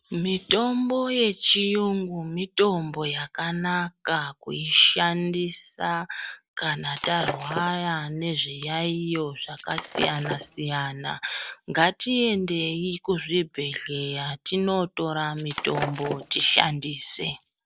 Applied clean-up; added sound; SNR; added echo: none; Shatter; 7 dB; none.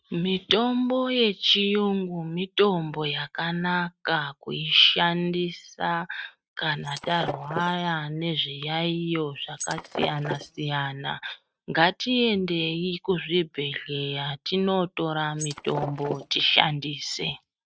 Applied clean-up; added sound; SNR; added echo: neural mask model RNNoise.